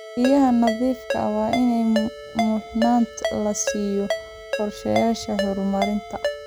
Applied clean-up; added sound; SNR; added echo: none; Ringtone; 7 dB; none.